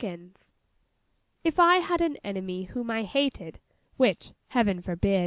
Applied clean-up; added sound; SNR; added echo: none; none; none; none.